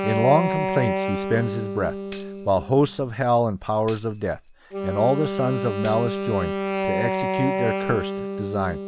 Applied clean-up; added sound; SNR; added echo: none; Tambourine + Wind instrument, woodwind instrument; 3 dB; none.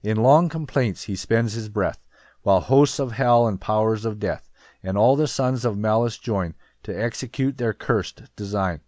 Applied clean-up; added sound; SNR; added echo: none; none; none; none.